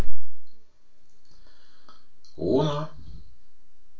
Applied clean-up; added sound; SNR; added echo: none; none; none; reverberation time 0.2 s.